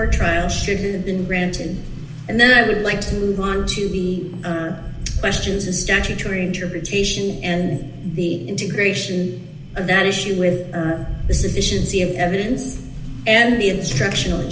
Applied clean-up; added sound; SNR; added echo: none; Rain; 8 dB; reverberation time 1.4 s.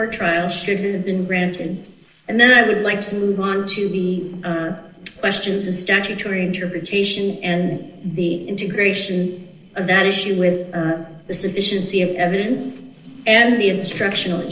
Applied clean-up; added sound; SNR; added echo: neural separator model SepFormer DNS4.